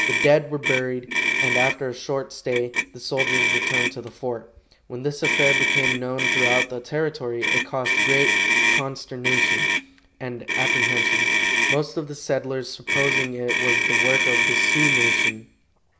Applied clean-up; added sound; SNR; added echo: none; Motor vehicle (road); -4 dB; none.